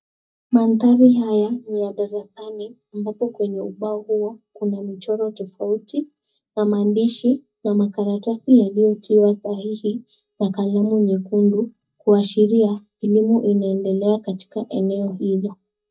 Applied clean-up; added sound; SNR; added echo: neural mask model DeepFilterNet 3.